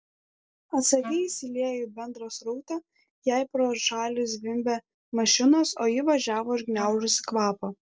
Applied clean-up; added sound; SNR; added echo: neural separator model SepFormer DNS4.